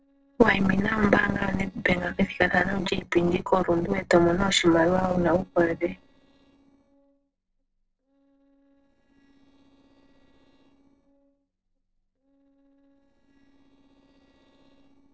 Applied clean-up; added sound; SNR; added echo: neural separator model SepFormer DNS4.